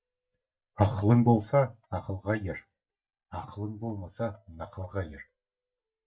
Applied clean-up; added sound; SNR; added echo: neural mask model DeepFilterNet 3.